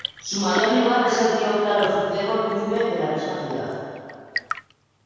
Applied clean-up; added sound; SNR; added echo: none; Tap / Fill (with liquid) / Trickle, dribble / Chirp, tweet / Engine; 13 dB; reverberation time 2.2 s.